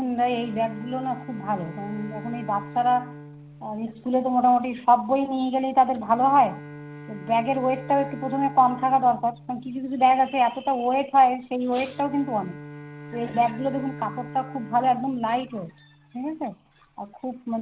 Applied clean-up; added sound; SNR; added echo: none; Bowed string instrument; 17 dB; none.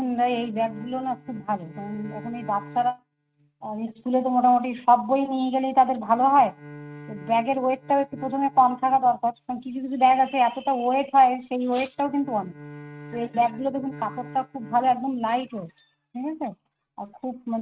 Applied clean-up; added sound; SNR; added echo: neural mask model RNNoise.